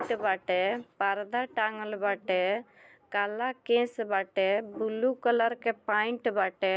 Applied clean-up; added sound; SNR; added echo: none; none; none; none.